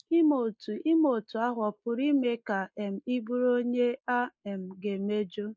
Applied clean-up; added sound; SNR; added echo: neural mask model Resemble Enhance denoiser.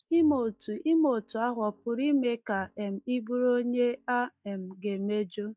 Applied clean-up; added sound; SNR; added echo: neural mask model DeepFilterNet 3.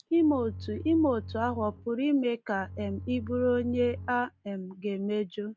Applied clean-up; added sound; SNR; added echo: none; Bowed string instrument; 13 dB; none.